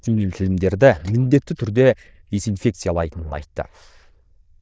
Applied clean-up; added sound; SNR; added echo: neural diffusion model UNIVERSE++.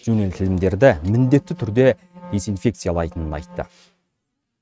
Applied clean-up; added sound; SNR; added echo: neural mask model RNNoise.